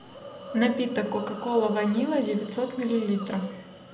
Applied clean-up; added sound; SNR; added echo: none; Hiss; 13 dB; reverberation time 0.7 s.